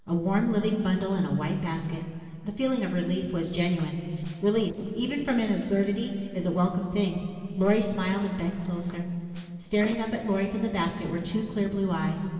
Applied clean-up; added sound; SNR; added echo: neural separator model SepFormer DNS4.